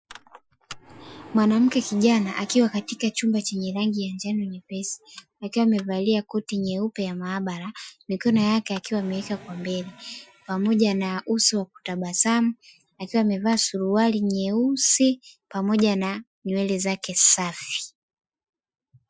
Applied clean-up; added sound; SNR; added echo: classical method Wiener filter.